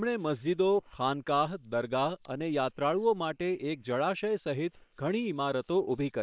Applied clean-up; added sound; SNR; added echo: neural separator model SepFormer WHAM!.